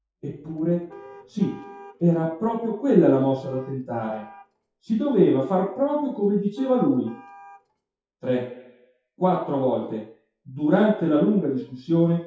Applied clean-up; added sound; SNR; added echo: classical method WPE with log-MMSE.